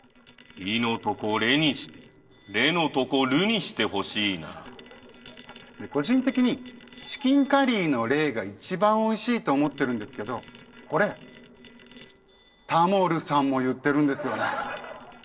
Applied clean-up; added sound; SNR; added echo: neural separator model SepFormer DNS4.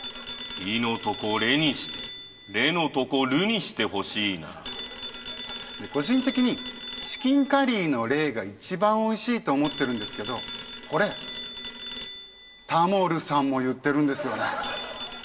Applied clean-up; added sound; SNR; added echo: none; Telephone; 8 dB; reverberation time 0.3 s.